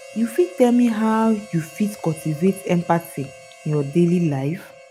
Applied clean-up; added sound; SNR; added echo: none; Harmonica; 20 dB; none.